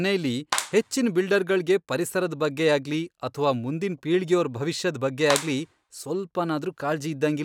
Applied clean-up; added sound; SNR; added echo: none; Clapping; 10 dB; none.